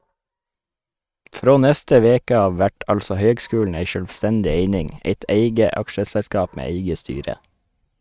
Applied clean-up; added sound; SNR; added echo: neural mask model RNNoise.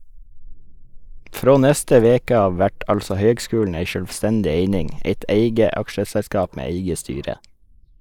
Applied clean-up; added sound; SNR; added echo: neural mask model Resemble Enhance denoiser.